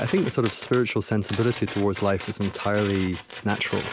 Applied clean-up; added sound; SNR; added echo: none; Tools; 13 dB; none.